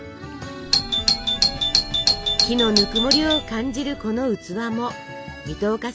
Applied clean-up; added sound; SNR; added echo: none; Doorbell; -4 dB; none.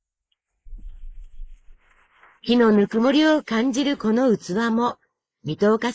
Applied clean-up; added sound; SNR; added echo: neural mask model Resemble Enhance denoiser.